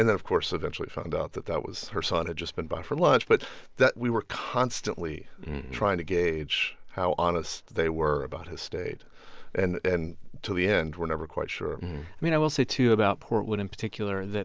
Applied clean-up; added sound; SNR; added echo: none; none; none; none.